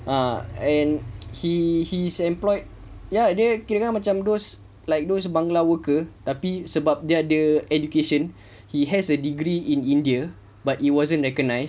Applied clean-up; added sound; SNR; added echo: none; none; none; none.